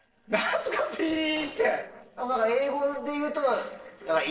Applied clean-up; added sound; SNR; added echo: neural separator model SepFormer DNS4.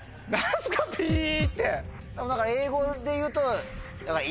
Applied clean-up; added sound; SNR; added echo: none; none; none; none.